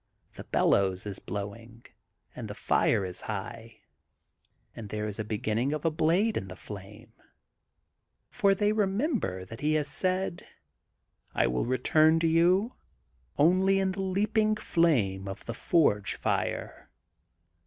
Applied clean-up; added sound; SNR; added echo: none; none; none; none.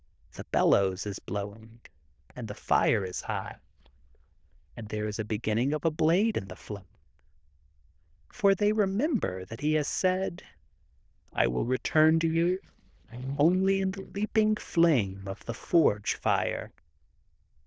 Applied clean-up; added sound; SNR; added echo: neural diffusion model UNIVERSE++.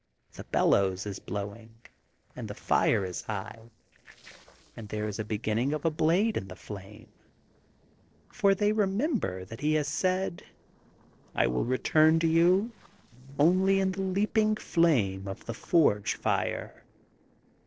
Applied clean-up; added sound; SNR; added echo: neural separator model SepFormer DNS4.